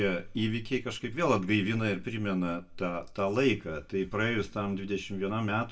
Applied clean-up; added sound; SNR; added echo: none; none; none; reverberation time 0.2 s.